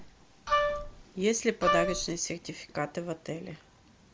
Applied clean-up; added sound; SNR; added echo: none; Wind instrument, woodwind instrument; -4 dB; none.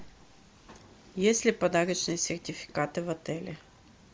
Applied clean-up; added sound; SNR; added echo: none; none; none; none.